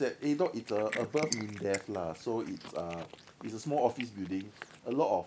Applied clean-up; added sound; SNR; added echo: neural mask model Resemble Enhance denoiser.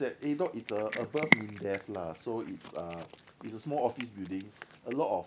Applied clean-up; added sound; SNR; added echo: none; Cat; 2 dB; none.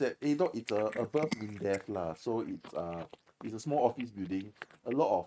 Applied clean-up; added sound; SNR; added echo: neural mask model RNNoise.